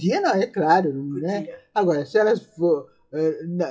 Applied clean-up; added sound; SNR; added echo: classical method WPE with log-MMSE.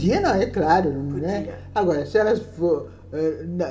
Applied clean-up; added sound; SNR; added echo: none; Bass guitar; 16 dB; reverberation time 1.7 s.